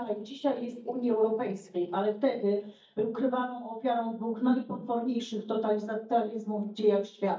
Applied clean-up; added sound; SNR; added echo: neural mask model DeepFilterNet 3.